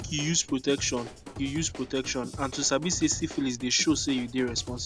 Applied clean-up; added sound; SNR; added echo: none; Drum / Drum kit; 12 dB; none.